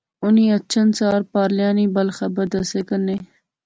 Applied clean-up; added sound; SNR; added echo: none; none; none; none.